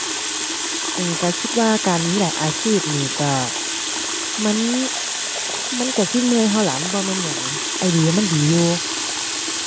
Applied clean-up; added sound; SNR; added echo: none; Water tap, faucet; 2 dB; none.